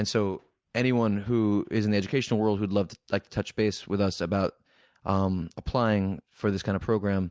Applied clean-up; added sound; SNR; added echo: none; none; none; none.